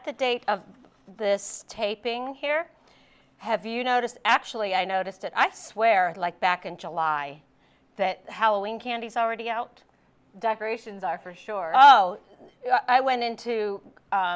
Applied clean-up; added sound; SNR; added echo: none; none; none; none.